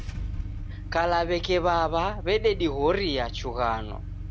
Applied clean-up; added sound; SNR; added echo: none; Engine starting / Car; 7 dB; none.